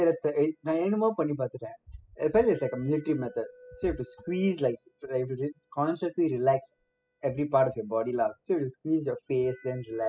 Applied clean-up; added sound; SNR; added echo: classical method spectral subtraction.